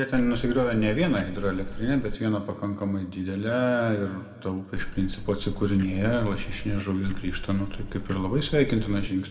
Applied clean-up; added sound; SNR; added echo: none; Tick-tock; 6 dB; reverberation time 1.7 s.